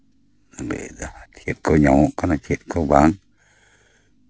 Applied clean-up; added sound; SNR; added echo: none; none; none; none.